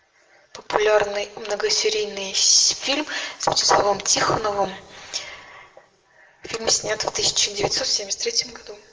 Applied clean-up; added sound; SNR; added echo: none; none; none; reverberation time 1.4 s.